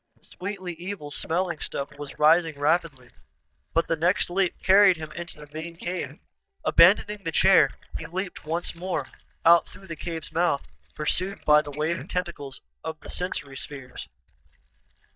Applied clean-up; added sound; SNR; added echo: neural mask model DeepFilterNet 3.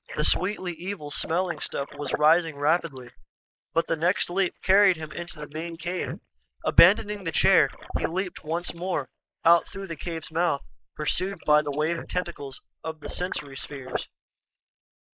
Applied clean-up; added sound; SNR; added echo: neural mask model Resemble Enhance denoiser.